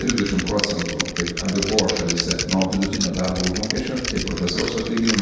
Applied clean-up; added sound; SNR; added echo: none; Typing; 5 dB; reverberation time 1.1 s.